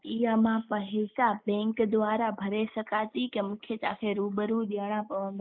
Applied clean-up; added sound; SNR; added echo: neural mask model Resemble Enhance denoiser.